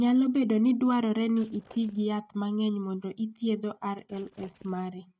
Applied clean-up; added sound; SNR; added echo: neural mask model RNNoise.